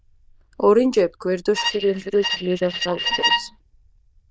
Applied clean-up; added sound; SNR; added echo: neural diffusion model UNIVERSE++.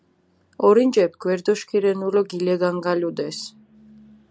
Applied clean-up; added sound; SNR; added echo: none; none; none; none.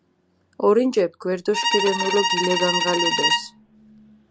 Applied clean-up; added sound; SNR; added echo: none; Bowed string instrument; 0 dB; none.